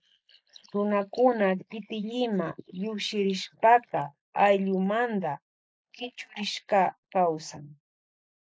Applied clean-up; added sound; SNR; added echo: neural mask model Resemble Enhance denoiser.